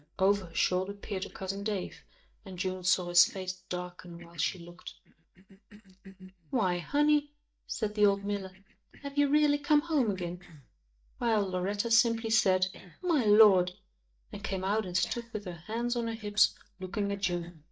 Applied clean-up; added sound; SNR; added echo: neural mask model DeepFilterNet 3.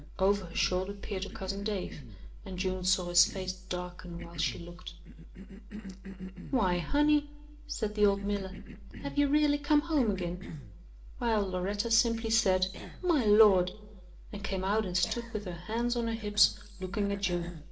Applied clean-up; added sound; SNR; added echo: none; Cough; 18 dB; reverberation time 0.7 s.